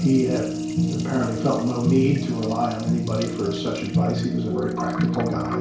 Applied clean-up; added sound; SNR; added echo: none; Liquid; 19 dB; reverberation time 0.6 s.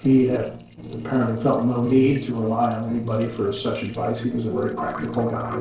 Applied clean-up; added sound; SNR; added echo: neural separator model SepFormer DNS4.